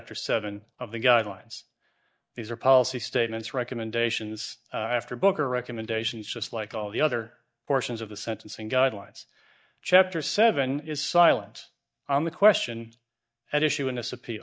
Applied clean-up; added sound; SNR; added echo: neural mask model DeepFilterNet 3.